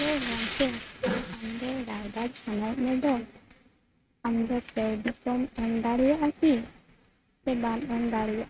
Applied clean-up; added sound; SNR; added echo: neural mask model RNNoise.